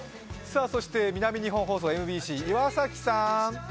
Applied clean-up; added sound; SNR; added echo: none; none; none; none.